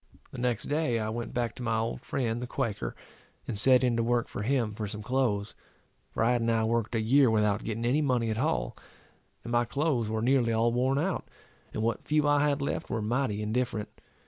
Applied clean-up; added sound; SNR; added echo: none; none; none; none.